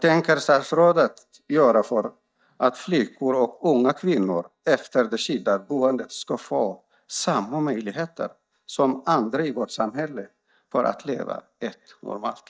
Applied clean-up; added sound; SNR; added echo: neural mask model DeepFilterNet 3.